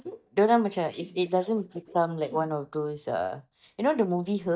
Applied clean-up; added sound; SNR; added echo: neural mask model DeepFilterNet 3.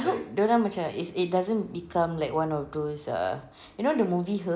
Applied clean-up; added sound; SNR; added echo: none; none; none; none.